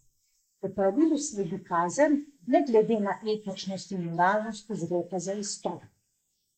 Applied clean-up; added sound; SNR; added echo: neural mask model Resemble Enhance denoiser.